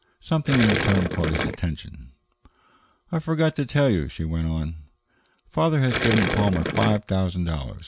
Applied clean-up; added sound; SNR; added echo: none; Gurgling; 1 dB; none.